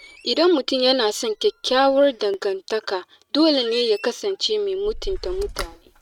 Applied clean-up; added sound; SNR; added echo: neural mask model RNNoise.